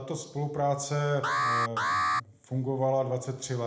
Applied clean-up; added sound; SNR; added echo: none; Alarm; -1 dB; reverberation time 0.7 s.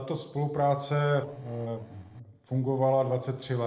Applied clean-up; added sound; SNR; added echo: neural separator model SepFormer DNS4.